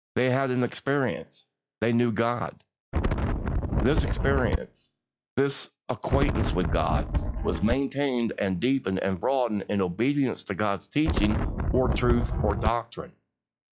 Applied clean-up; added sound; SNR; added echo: classical method log-MMSE.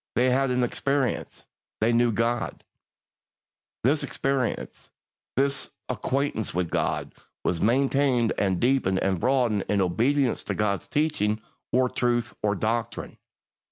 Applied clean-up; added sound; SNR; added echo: none; none; none; none.